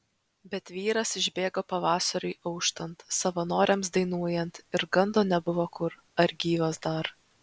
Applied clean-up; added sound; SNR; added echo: none; none; none; none.